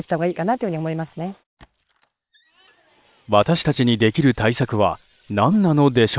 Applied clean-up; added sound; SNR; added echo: neural separator model SepFormer WHAM!.